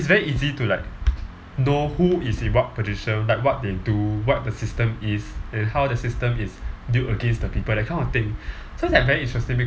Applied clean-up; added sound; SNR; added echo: none; none; none; none.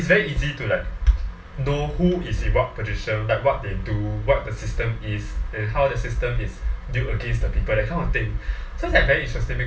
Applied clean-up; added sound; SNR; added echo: none; none; none; reverberation time 0.3 s.